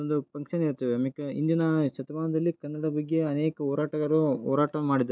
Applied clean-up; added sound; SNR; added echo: none; none; none; none.